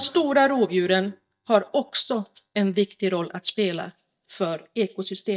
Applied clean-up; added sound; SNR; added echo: neural mask model DeepFilterNet 3.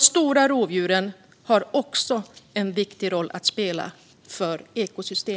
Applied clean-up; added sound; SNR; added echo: none; none; none; none.